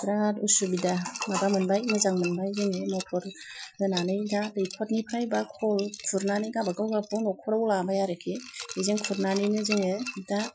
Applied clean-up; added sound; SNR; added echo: classical method Wiener filter.